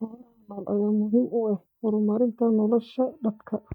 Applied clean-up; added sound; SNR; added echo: neural mask model DeepFilterNet 3.